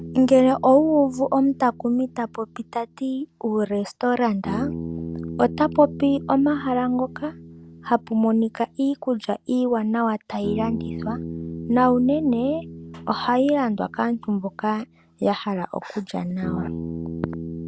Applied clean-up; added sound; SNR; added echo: none; Bass guitar; 12 dB; none.